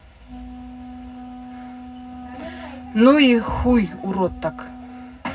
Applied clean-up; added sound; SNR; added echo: none; Wind instrument, woodwind instrument; 16 dB; reverberation time 0.4 s.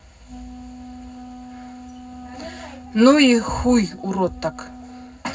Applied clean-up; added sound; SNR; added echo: neural separator model SepFormer DNS4.